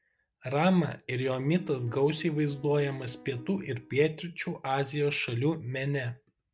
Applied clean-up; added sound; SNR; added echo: none; Piano; 19 dB; none.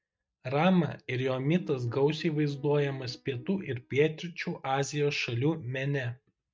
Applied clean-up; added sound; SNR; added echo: neural mask model RNNoise.